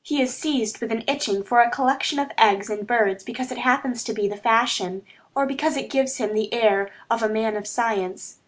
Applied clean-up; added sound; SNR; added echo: none; none; none; none.